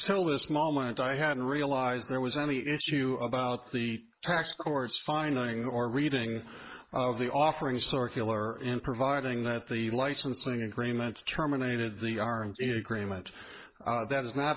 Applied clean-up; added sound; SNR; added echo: neural mask model Resemble Enhance denoiser.